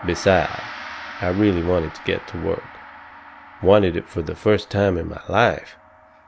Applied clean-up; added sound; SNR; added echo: none; Gong; 16 dB; none.